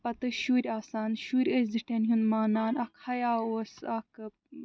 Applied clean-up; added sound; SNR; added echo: none; none; none; none.